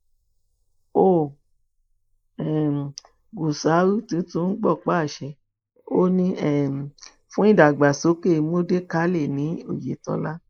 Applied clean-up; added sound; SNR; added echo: neural mask model Resemble Enhance denoiser.